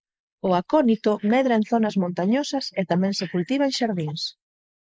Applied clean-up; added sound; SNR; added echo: neural mask model Resemble Enhance denoiser.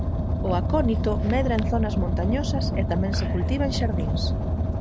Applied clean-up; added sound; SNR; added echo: none; Car; -4 dB; none.